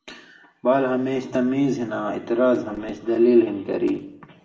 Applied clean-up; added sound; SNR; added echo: none; none; none; reverberation time 0.7 s.